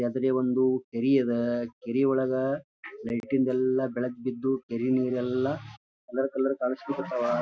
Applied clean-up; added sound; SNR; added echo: none; none; none; none.